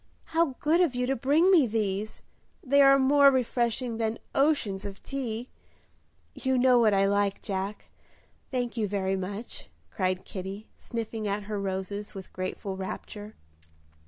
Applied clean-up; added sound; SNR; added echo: none; none; none; none.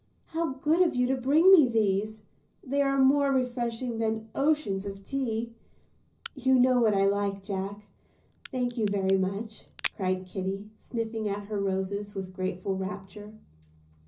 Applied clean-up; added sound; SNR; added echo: none; Crack; 13 dB; reverberation time 0.5 s.